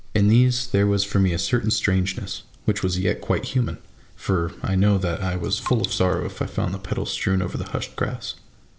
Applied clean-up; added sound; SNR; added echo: none; Raindrop; 14 dB; none.